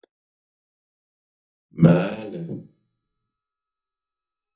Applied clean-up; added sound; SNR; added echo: neural mask model DeepFilterNet 3.